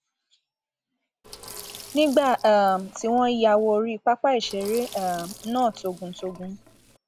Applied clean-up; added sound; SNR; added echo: none; Sink (filling or washing); 19 dB; none.